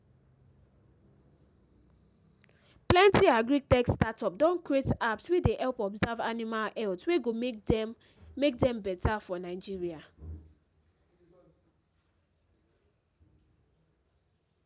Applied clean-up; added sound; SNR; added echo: none; none; none; none.